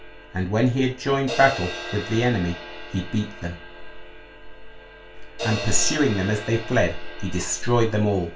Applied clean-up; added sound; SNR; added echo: none; Crash cymbal; 12 dB; reverberation time 0.3 s.